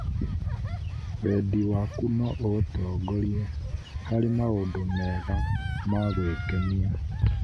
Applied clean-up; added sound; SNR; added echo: none; Gasp; 19 dB; none.